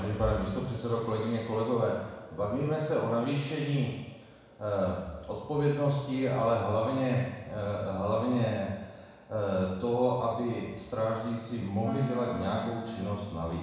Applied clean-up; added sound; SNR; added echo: none; Wind instrument, woodwind instrument; 10 dB; reverberation time 1.1 s.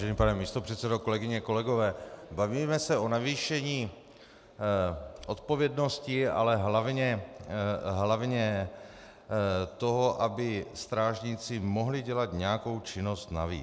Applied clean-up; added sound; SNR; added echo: none; none; none; none.